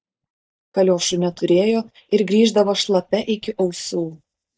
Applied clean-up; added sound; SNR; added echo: neural mask model DeepFilterNet 3.